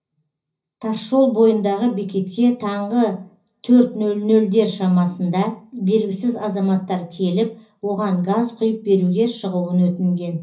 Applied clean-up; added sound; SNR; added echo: none; none; none; reverberation time 0.5 s.